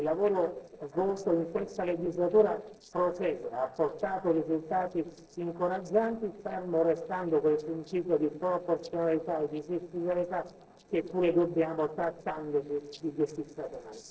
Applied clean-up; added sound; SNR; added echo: neural separator model SepFormer DNS4.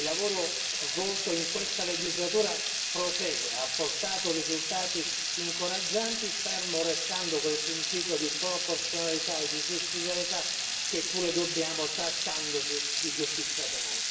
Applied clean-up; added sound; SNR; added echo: none; Water tap, faucet / Liquid; -3 dB; reverberation time 0.9 s.